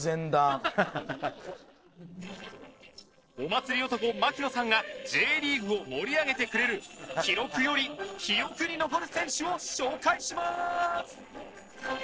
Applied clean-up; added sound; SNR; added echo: neural separator model SepFormer DNS4.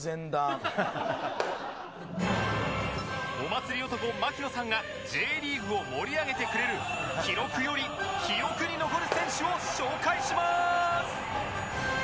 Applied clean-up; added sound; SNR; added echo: none; Clapping; 9 dB; none.